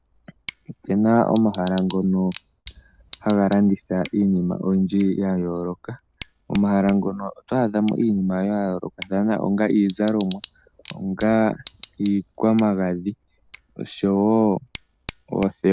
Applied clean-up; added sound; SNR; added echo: none; Tick / Bicycle; 15 dB; none.